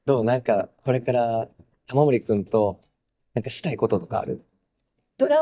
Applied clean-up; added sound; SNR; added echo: neural mask model DeepFilterNet 3.